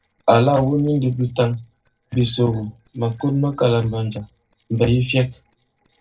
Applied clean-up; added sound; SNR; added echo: neural separator model SepFormer DNS4.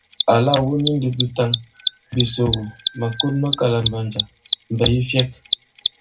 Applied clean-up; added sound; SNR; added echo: none; Mechanisms; 4 dB; reverberation time 0.3 s.